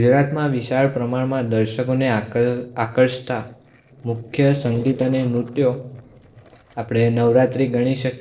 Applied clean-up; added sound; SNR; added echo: neural separator model SepFormer DNS4.